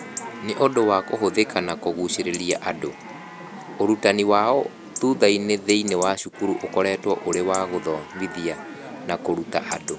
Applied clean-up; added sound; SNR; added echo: none; Chatter / Chirp, tweet / Livestock, farm animals, working animals; 12 dB; none.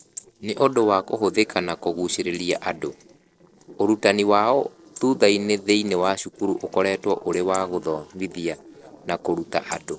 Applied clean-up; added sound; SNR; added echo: neural separator model SepFormer DNS4.